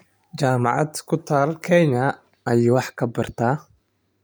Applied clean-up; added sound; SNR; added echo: none; none; none; none.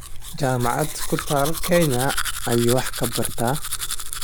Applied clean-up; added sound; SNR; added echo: none; Domestic sounds, home sounds; 2 dB; none.